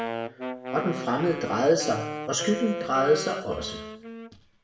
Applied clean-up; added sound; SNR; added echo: none; Wind instrument, woodwind instrument; 8 dB; reverberation time 0.7 s.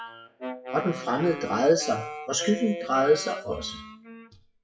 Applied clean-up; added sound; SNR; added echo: classical method WPE with log-MMSE.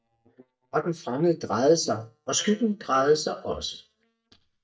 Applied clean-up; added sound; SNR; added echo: neural mask model DeepFilterNet 3.